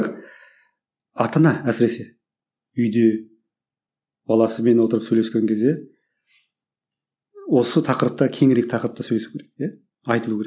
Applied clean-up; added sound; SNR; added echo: none; none; none; none.